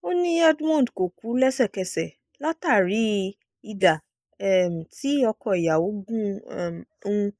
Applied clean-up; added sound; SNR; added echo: neural mask model Resemble Enhance denoiser.